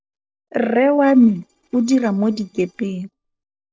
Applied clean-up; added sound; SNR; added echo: neural separator model SepFormer DNS4.